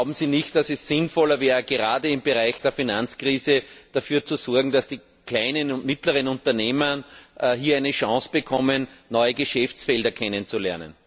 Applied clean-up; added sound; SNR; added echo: none; none; none; none.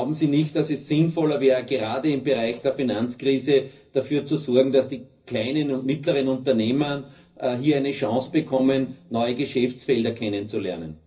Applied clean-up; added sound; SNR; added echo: neural separator model SepFormer DNS4.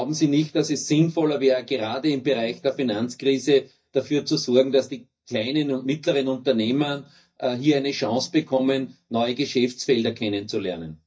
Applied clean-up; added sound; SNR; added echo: neural mask model DeepFilterNet 3.